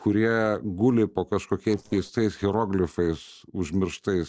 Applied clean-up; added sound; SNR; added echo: neural separator model SepFormer DNS4.